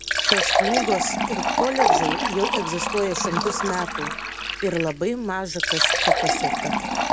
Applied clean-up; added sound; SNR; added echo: none; Fill (with liquid); -4 dB; none.